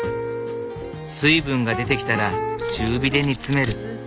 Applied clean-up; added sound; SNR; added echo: none; Tools; 16 dB; none.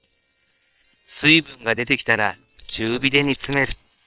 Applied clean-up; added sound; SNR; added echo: neural separator model SepFormer WHAM!.